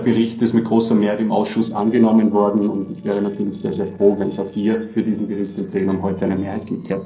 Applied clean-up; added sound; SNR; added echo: neural separator model SepFormer DNS4.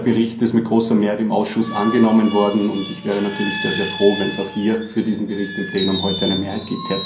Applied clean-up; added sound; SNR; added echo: none; Screech; 11 dB; reverberation time 0.6 s.